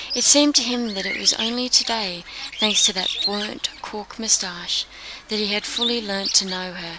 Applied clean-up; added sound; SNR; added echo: none; Bird; 7 dB; none.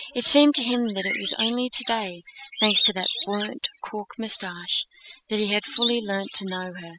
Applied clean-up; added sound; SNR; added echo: classical method spectral subtraction.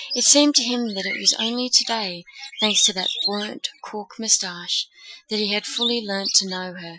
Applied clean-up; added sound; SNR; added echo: classical method Wiener filter.